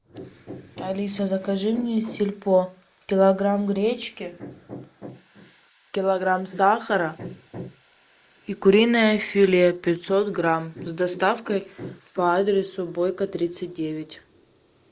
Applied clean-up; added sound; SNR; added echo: neural mask model Resemble Enhance denoiser.